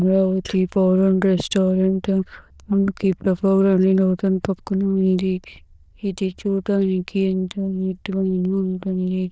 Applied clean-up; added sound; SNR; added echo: neural diffusion model UNIVERSE++.